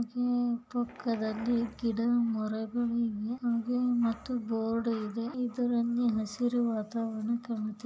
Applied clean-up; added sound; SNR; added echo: none; Wild animals; 20 dB; none.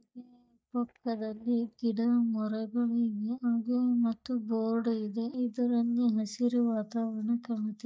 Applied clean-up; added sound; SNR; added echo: neural mask model DeepFilterNet 3.